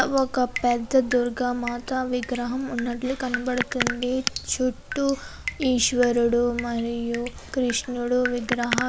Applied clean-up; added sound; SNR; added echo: none; Drip; 10 dB; none.